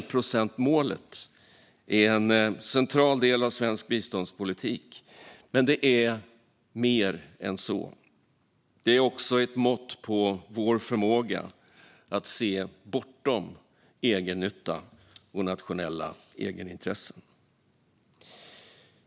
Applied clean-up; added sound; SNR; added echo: none; none; none; none.